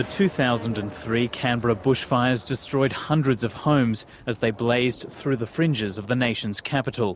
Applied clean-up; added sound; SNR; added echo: none; none; none; none.